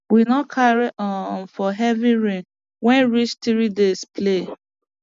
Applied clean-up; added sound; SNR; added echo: none; none; none; none.